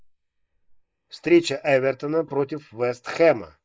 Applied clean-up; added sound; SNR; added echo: neural mask model Resemble Enhance denoiser.